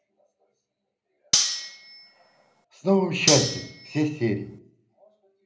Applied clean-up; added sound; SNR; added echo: none; Cutlery, silverware; -1 dB; reverberation time 0.5 s.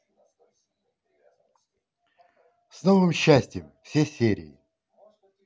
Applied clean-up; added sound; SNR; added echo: none; none; none; none.